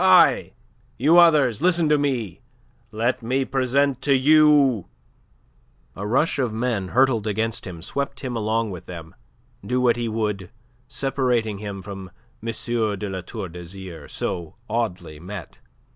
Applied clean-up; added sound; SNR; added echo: none; none; none; none.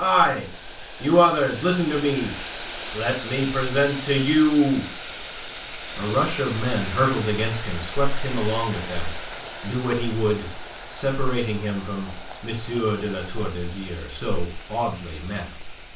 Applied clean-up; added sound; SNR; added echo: none; Boiling; 13 dB; reverberation time 0.3 s.